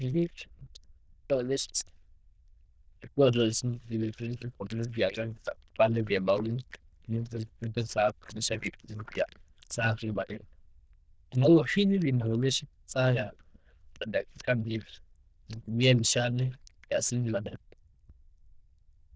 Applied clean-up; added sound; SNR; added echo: neural diffusion model UNIVERSE++.